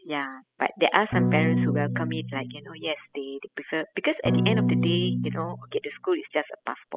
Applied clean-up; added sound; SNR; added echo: classical method spectral subtraction.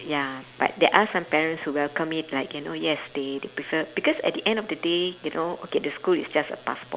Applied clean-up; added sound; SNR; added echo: none; none; none; none.